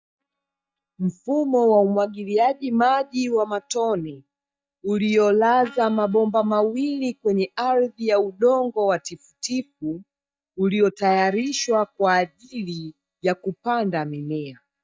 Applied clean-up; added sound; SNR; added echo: neural mask model DeepFilterNet 3.